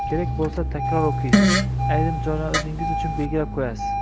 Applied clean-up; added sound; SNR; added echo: none; Engine starting + Fart; -4 dB; none.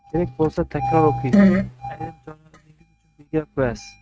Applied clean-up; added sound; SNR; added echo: neural mask model RNNoise.